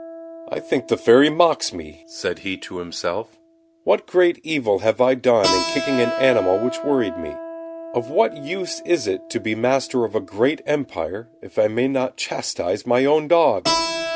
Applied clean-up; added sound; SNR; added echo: none; Keyboard (musical); 10 dB; none.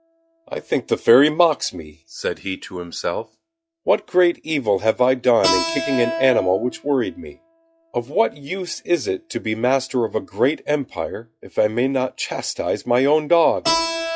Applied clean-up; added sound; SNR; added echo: classical method log-MMSE.